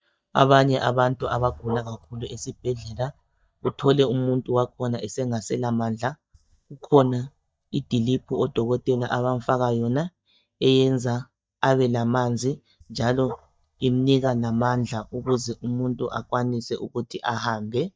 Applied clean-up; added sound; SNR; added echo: neural mask model DeepFilterNet 3.